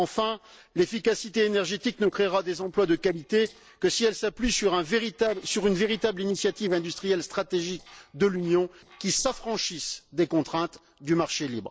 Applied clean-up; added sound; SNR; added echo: neural separator model SepFormer DNS4.